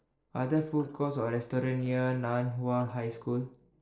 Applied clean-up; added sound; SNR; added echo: neural separator model SepFormer DNS4.